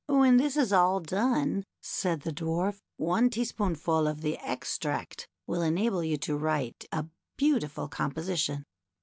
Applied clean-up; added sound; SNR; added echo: none; none; none; none.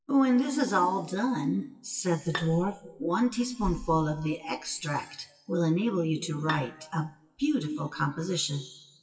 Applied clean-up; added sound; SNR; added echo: classical method WPE with log-MMSE.